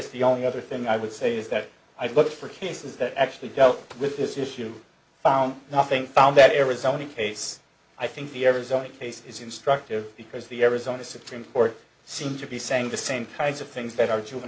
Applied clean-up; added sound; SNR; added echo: none; none; none; none.